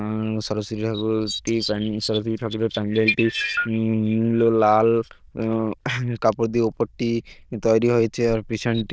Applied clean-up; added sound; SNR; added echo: neural diffusion model UNIVERSE++.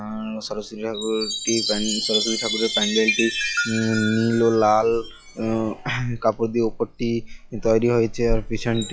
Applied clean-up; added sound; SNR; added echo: classical method log-MMSE.